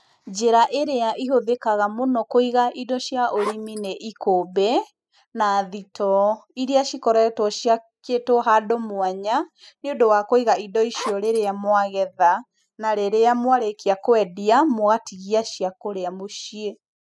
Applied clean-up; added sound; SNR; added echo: classical method spectral subtraction.